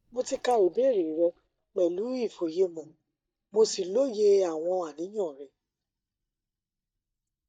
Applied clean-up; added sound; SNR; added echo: neural mask model DeepFilterNet 3.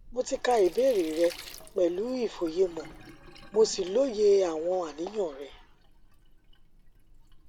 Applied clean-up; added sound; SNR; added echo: none; Sink (filling or washing); 19 dB; none.